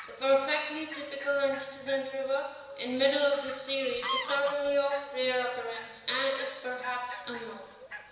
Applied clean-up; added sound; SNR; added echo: none; Fowl; 12 dB; reverberation time 1.0 s.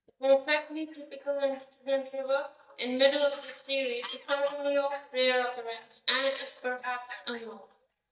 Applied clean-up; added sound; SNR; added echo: neural mask model DeepFilterNet 3.